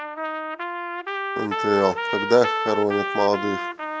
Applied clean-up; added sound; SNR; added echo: none; Trumpet; 3 dB; none.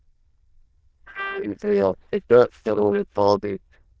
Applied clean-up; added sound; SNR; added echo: neural diffusion model UNIVERSE++.